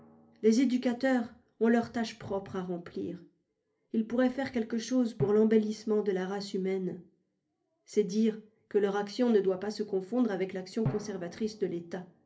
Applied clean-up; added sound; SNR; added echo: none; Drum; 17 dB; reverberation time 0.3 s.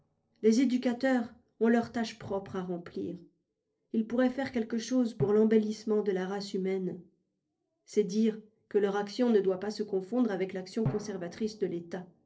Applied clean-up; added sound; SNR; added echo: neural separator model SepFormer DNS4.